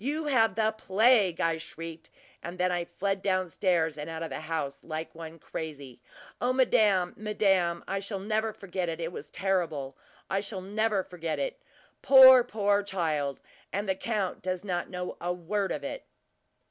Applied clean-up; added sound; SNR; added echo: none; none; none; none.